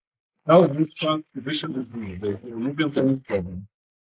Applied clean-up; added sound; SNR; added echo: neural mask model Resemble Enhance denoiser.